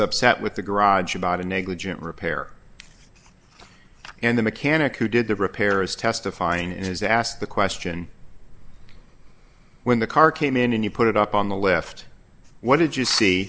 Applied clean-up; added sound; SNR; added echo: none; none; none; none.